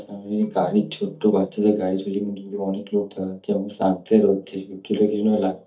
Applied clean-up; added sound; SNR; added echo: neural mask model DeepFilterNet 3.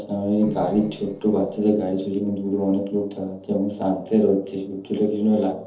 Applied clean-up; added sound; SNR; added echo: neural separator model SepFormer DNS4.